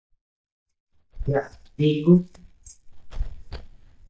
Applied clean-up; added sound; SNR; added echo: neural mask model DeepFilterNet 3.